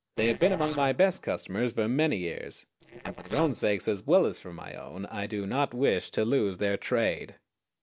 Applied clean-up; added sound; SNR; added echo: neural separator model SepFormer DNS4.